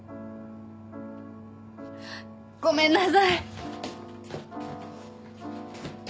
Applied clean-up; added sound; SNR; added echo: none; none; none; none.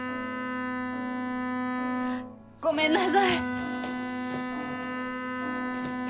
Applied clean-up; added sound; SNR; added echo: none; Bowed string instrument; 0 dB; none.